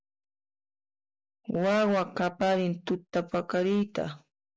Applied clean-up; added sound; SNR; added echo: none; none; none; none.